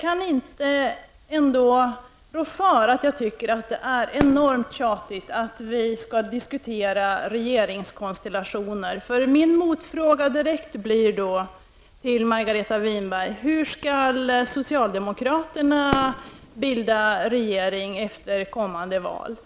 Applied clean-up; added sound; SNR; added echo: none; Fireworks; 13 dB; none.